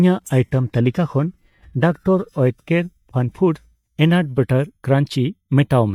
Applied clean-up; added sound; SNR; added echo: neural mask model DeepFilterNet 3.